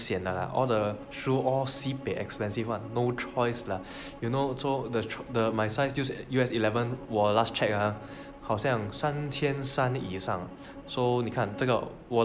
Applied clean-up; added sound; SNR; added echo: none; Bowed string instrument + Piano; 17 dB; none.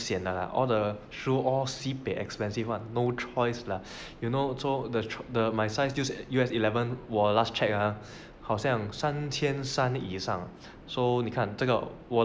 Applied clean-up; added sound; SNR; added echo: none; none; none; none.